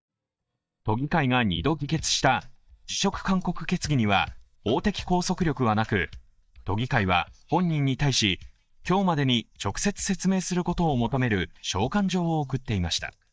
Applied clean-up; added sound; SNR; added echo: neural mask model DeepFilterNet 3.